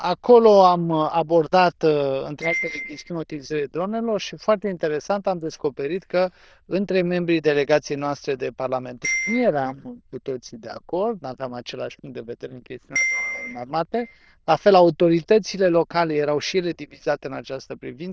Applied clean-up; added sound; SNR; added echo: neural diffusion model UNIVERSE++.